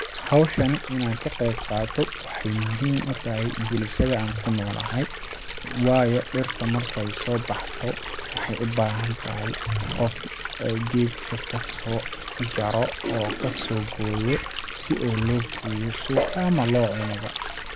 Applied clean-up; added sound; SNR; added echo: none; Stream; 7 dB; none.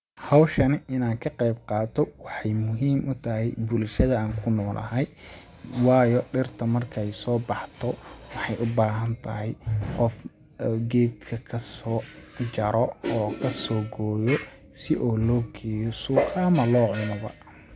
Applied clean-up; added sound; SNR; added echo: none; none; none; none.